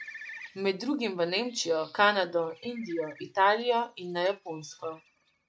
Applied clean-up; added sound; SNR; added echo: neural mask model RNNoise.